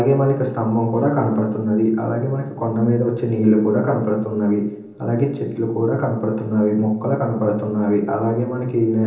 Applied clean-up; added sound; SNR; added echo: none; none; none; reverberation time 1.2 s.